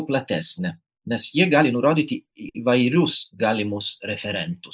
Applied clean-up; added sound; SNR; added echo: neural mask model Resemble Enhance denoiser.